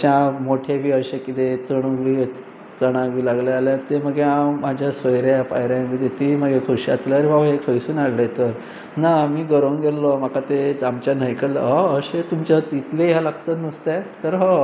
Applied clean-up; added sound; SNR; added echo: none; none; none; none.